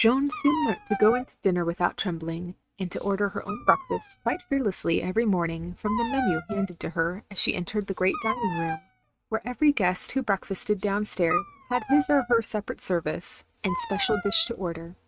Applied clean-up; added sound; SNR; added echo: neural mask model RNNoise.